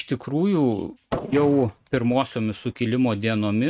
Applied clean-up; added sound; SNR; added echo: neural mask model RNNoise.